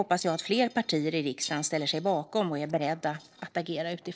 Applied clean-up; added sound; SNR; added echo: neural separator model SepFormer DNS4.